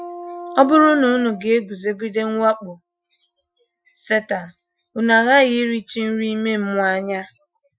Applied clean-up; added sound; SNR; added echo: classical method Wiener filter.